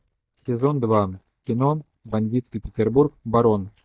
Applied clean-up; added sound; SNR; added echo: neural mask model DeepFilterNet 3.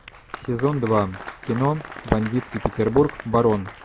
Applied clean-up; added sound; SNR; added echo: none; Applause; 15 dB; none.